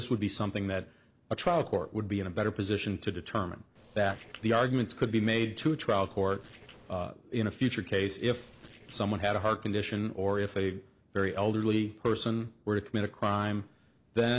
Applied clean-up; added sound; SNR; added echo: neural separator model SepFormer DNS4.